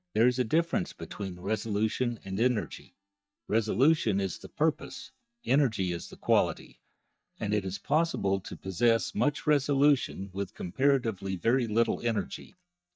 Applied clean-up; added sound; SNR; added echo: neural mask model DeepFilterNet 3.